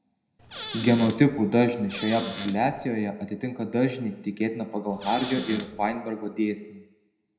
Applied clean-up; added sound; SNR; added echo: none; Squeak / Cupboard open or close; 7 dB; reverberation time 0.7 s.